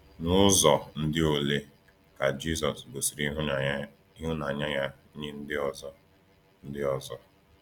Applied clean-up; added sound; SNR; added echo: none; none; none; none.